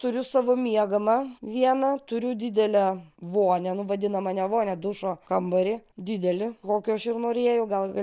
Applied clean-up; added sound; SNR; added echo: none; none; none; none.